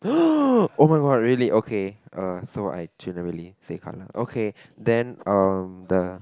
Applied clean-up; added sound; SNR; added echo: none; none; none; none.